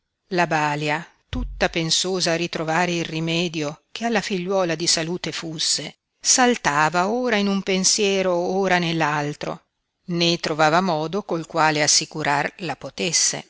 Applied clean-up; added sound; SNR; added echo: none; Bass drum; 15 dB; none.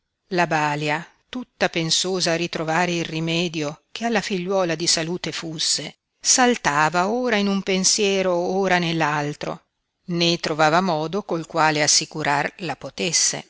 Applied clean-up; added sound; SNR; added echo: none; none; none; none.